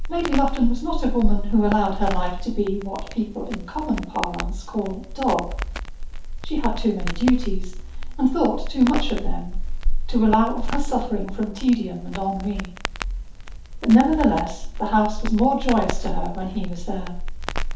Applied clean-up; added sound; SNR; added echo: none; Crackle; 1 dB; reverberation time 0.5 s.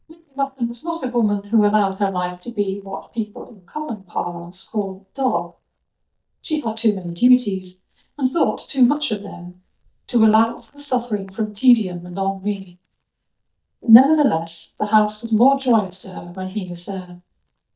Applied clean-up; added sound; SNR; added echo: neural mask model DeepFilterNet 3.